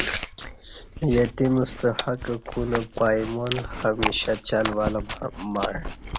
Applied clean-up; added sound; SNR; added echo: none; Chewing, mastication; 6 dB; none.